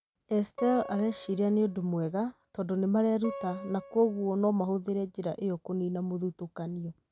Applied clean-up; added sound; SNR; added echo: none; Acoustic guitar; 16 dB; none.